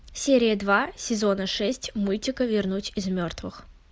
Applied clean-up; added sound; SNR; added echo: none; none; none; none.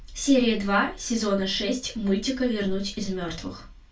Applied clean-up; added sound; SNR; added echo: none; none; none; reverberation time 0.2 s.